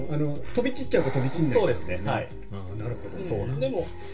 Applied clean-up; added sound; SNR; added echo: none; Breathing; 3 dB; reverberation time 0.2 s.